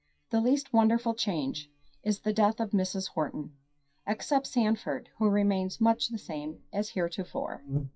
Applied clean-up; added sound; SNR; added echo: classical method WPE with log-MMSE.